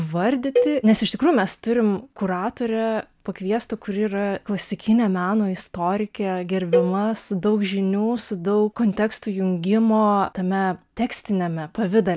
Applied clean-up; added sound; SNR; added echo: none; Cowbell; 6 dB; none.